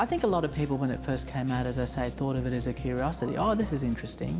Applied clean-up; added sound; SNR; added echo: none; none; none; none.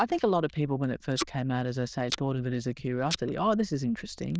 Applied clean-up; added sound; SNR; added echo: neural diffusion model UNIVERSE++.